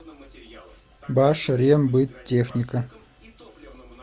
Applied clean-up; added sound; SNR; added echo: none; none; none; none.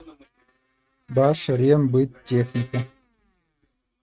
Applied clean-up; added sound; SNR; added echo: neural mask model RNNoise.